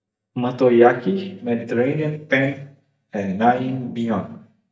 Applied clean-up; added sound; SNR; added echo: neural mask model DeepFilterNet 3.